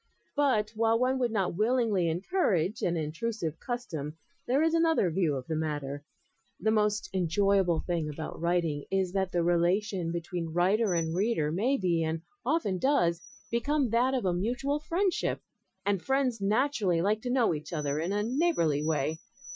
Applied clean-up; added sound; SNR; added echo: classical method Wiener filter.